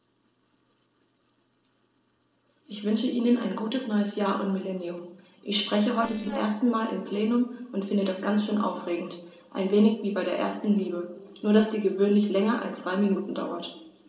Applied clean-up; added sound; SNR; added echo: neural separator model SepFormer DNS4.